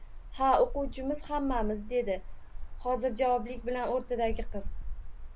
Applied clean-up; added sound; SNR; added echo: none; Cricket; 5 dB; none.